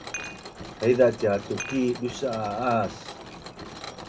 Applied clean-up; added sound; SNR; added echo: none; Mechanisms + Dishes, pots, and pans; 12 dB; none.